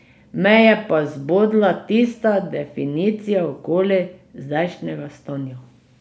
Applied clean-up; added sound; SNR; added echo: none; none; none; none.